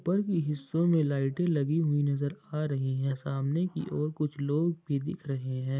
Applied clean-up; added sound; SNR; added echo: none; none; none; none.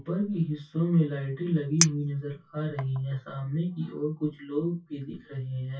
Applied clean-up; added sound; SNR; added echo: classical method WPE with log-MMSE.